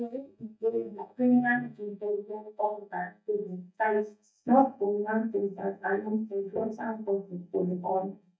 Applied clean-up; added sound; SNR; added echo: neural mask model DeepFilterNet 3.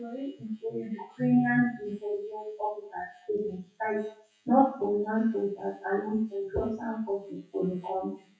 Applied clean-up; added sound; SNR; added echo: classical method WPE with log-MMSE.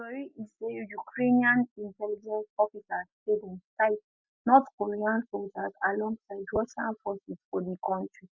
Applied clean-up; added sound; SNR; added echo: none; none; none; none.